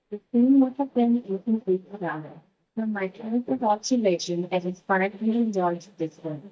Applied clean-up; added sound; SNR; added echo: neural mask model DeepFilterNet 3.